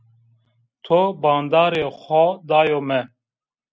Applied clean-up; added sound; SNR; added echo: none; none; none; none.